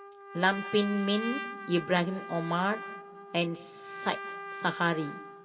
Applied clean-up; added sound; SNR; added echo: none; Trumpet; 10 dB; reverberation time 2.8 s.